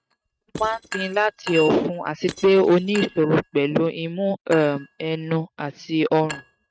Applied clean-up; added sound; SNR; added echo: neural mask model RNNoise.